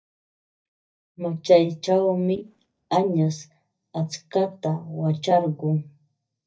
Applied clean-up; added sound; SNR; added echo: neural mask model DeepFilterNet 3.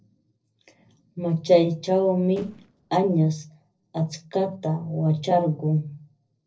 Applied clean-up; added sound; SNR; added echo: neural separator model SepFormer DNS4.